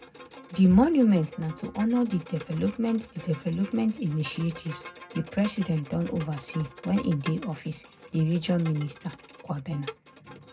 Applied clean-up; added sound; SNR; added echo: none; Bowed string instrument; 18 dB; reverberation time 0.3 s.